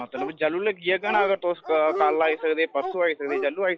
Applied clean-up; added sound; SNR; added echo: classical method log-MMSE.